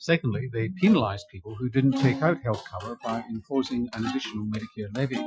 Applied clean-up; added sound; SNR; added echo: classical method Wiener filter.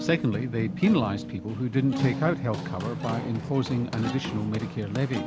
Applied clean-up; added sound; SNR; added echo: none; Plucked string instrument + Run; 6 dB; none.